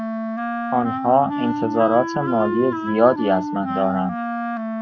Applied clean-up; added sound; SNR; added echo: none; Wind instrument, woodwind instrument; 4 dB; none.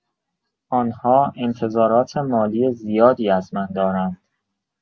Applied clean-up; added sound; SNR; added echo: none; none; none; none.